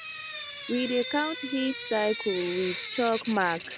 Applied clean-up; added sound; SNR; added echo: none; Drip / Sink (filling or washing); 8 dB; none.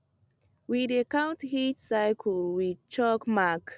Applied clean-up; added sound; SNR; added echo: none; none; none; none.